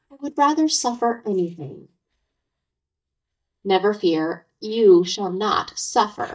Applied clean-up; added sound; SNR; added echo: neural mask model DeepFilterNet 3.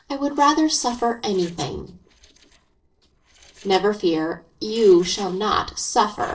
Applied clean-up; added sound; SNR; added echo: neural separator model SepFormer DNS4.